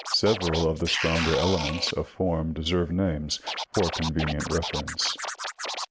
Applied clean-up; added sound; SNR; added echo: none; Scratching (performance technique); 6 dB; none.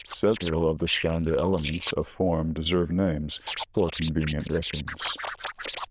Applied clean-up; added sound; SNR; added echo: neural diffusion model UNIVERSE++.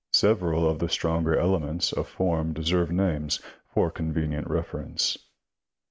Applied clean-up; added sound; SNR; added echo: none; none; none; none.